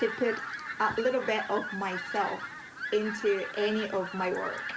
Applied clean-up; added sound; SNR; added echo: none; Fowl; 7 dB; none.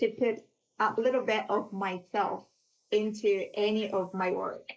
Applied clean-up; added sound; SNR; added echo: neural mask model Resemble Enhance denoiser.